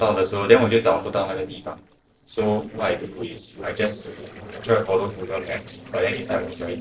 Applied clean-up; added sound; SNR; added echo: neural separator model SepFormer DNS4.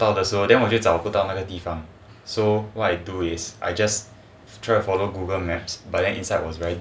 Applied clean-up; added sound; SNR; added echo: none; none; none; none.